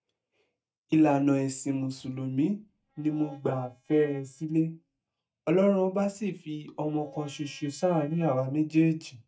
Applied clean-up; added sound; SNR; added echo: neural mask model DeepFilterNet 3.